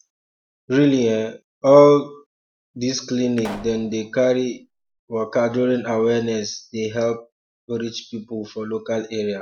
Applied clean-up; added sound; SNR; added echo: none; Explosion; 18 dB; none.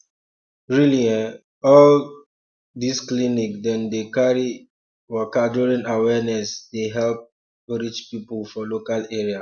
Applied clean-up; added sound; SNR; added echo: none; none; none; none.